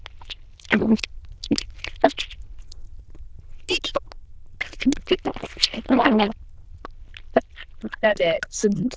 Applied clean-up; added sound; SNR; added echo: neural diffusion model UNIVERSE++.